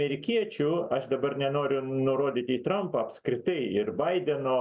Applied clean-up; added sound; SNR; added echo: none; none; none; none.